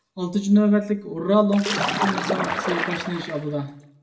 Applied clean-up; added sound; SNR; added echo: none; Splash, splatter; 4 dB; reverberation time 0.6 s.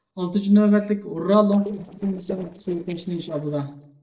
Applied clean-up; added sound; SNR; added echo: neural separator model SepFormer DNS4.